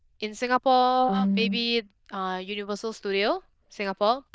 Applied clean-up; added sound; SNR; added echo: neural diffusion model UNIVERSE++.